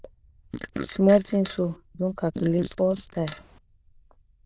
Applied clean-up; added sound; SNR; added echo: neural diffusion model UNIVERSE++.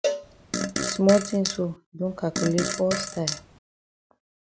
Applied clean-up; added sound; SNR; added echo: none; Fart + Cowbell; 3 dB; none.